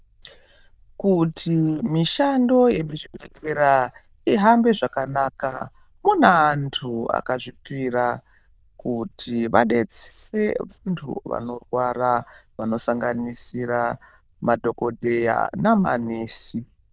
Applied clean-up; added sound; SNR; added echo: neural diffusion model UNIVERSE++.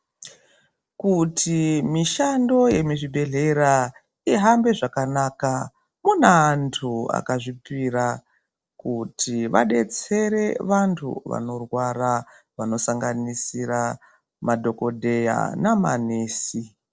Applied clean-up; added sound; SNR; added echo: neural separator model SepFormer DNS4.